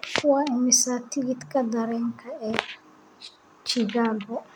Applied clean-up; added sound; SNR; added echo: none; none; none; none.